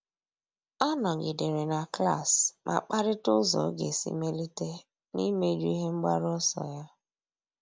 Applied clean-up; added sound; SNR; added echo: none; none; none; none.